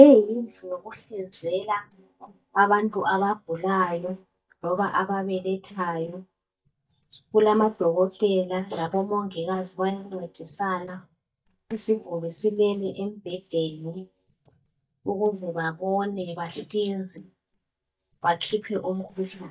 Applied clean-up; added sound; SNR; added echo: neural mask model DeepFilterNet 3.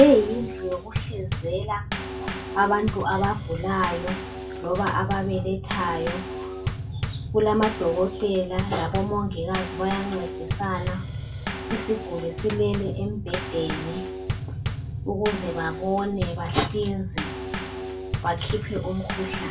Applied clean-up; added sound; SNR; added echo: none; Bass drum / Snare drum / Drum kit; 5 dB; reverberation time 0.2 s.